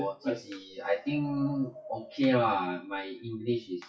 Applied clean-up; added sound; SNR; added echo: classical method WPE with log-MMSE.